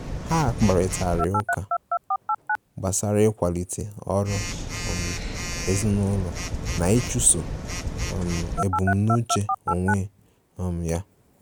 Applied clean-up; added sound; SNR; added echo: none; Telephone; 4 dB; none.